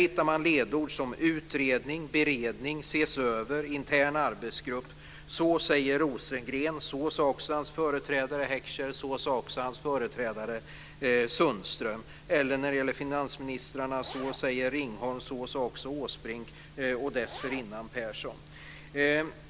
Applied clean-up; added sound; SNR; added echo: none; Zipper (clothing); 16 dB; none.